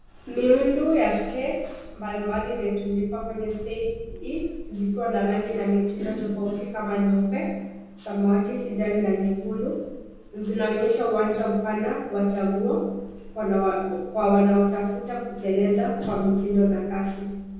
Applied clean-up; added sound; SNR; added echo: none; Ocean; 18 dB; reverberation time 1.3 s.